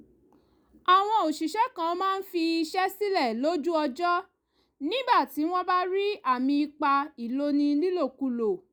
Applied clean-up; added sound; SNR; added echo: none; none; none; none.